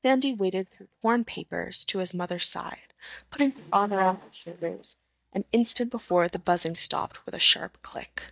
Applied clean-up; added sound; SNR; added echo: neural mask model DeepFilterNet 3.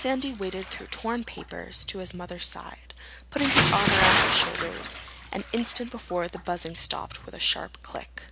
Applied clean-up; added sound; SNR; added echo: none; Bathtub (filling or washing) / Splash, splatter; 0 dB; none.